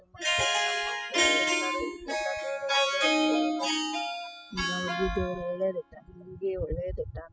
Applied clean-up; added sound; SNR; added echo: classical method spectral subtraction.